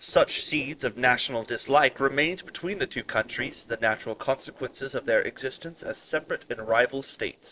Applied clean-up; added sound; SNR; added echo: neural separator model SepFormer DNS4.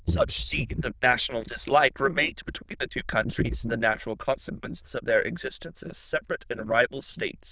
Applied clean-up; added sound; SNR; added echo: neural diffusion model UNIVERSE++.